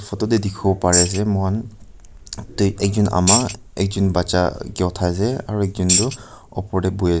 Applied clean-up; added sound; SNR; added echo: neural mask model Resemble Enhance denoiser.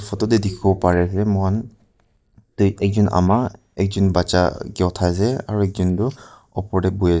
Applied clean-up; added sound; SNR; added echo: neural mask model DeepFilterNet 3.